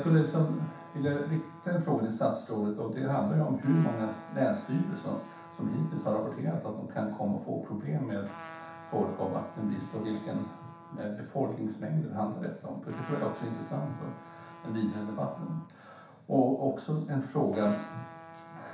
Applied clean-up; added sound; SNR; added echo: none; Trumpet; 18 dB; reverberation time 0.7 s.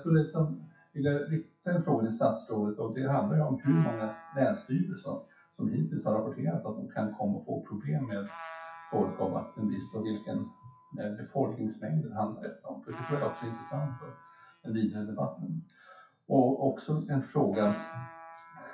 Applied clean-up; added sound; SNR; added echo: classical method WPE with log-MMSE.